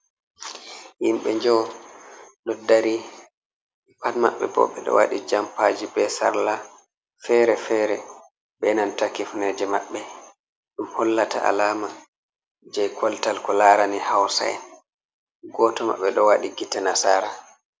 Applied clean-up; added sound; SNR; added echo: none; none; none; none.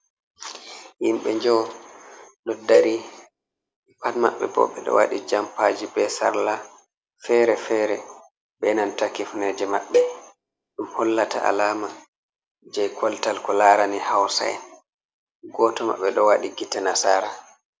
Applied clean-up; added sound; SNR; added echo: none; Cowbell; 3 dB; none.